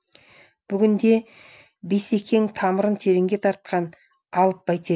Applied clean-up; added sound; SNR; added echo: none; none; none; none.